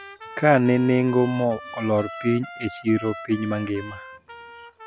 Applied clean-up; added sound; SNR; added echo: none; Trumpet; 16 dB; none.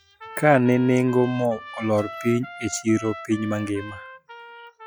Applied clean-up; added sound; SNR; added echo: classical method log-MMSE.